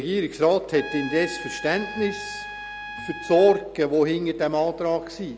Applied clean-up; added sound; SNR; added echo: none; Trumpet; 12 dB; none.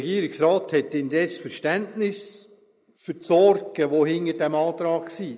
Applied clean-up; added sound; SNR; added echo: neural mask model Resemble Enhance denoiser.